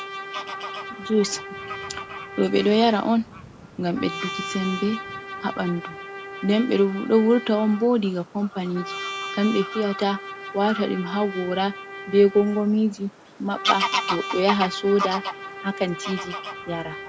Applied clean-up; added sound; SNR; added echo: none; Trumpet + Bird vocalization, bird call, bird song / Fowl; 8 dB; none.